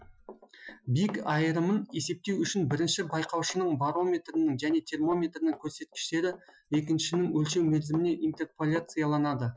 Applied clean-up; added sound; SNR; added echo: classical method Wiener filter.